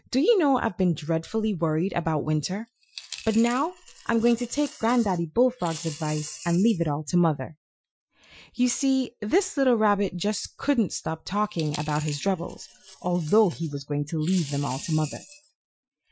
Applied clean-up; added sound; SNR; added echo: classical method Wiener filter.